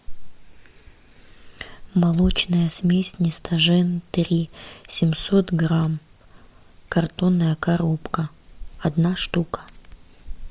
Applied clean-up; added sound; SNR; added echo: none; none; none; none.